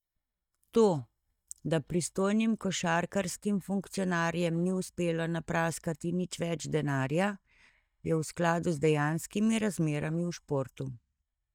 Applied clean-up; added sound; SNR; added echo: neural mask model DeepFilterNet 3.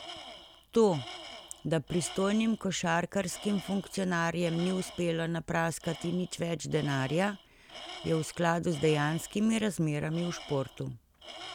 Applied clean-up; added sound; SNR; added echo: none; Tools; 17 dB; none.